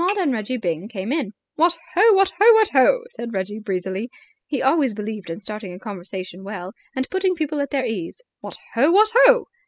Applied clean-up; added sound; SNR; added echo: classical method spectral subtraction.